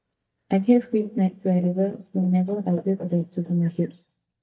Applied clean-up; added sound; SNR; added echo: neural mask model DeepFilterNet 3.